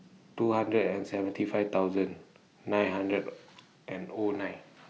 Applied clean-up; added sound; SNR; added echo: none; none; none; none.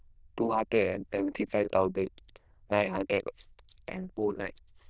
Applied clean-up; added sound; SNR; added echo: neural diffusion model UNIVERSE++.